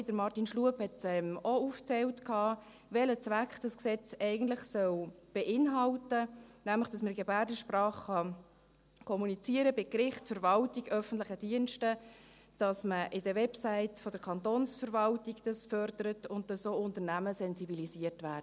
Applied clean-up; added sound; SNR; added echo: none; none; none; none.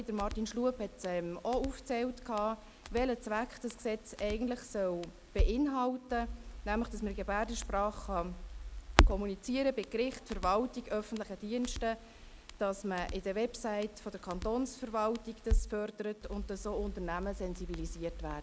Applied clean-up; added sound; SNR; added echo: none; Crackle; 2 dB; none.